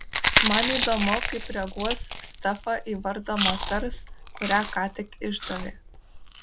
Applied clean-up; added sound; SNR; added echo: none; Chewing, mastication; 0 dB; none.